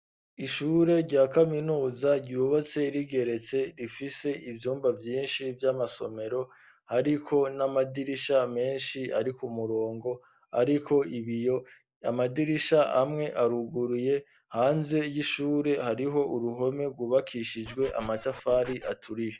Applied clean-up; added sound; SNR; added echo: none; Scratching (performance technique); 18 dB; none.